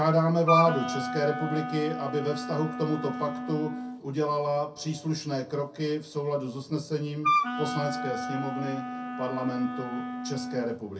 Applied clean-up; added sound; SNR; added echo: none; Wind instrument, woodwind instrument; 2 dB; reverberation time 0.3 s.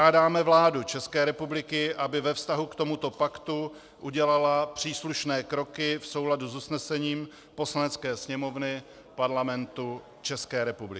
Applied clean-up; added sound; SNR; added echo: none; none; none; none.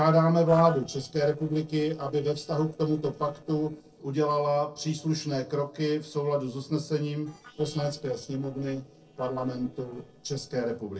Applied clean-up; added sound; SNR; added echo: neural separator model SepFormer DNS4.